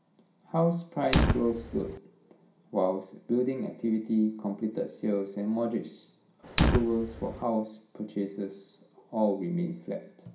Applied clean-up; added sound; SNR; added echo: none; Fire; 4 dB; reverberation time 0.5 s.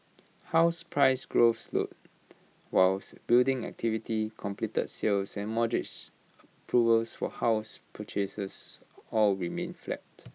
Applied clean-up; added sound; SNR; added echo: none; none; none; none.